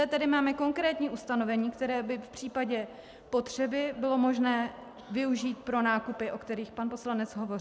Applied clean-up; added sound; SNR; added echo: none; none; none; none.